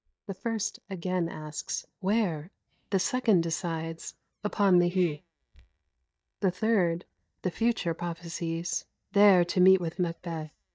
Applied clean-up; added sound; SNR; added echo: neural mask model DeepFilterNet 3.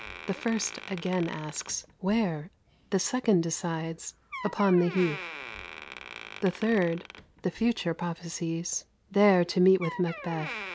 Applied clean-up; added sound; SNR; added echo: none; Door; 15 dB; none.